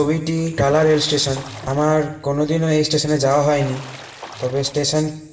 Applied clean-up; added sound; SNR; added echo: none; Water / Splash, splatter; 20 dB; reverberation time 0.8 s.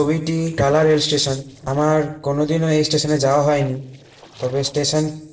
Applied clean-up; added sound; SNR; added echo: neural separator model SepFormer DNS4.